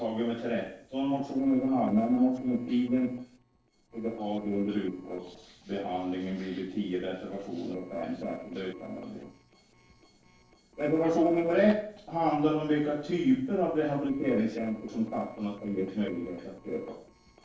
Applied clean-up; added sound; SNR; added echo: neural separator model SepFormer DNS4.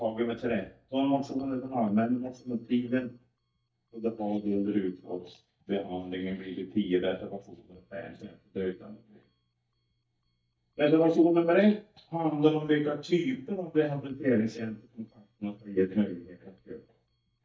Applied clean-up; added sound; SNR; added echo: neural mask model DeepFilterNet 3.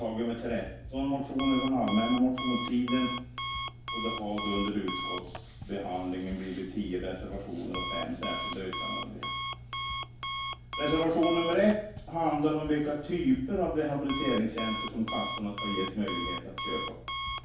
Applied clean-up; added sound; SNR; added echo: none; Alarm; 4 dB; reverberation time 0.7 s.